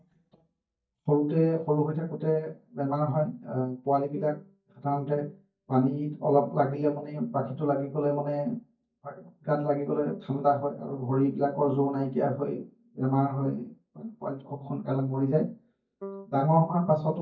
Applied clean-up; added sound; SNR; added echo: neural mask model DeepFilterNet 3.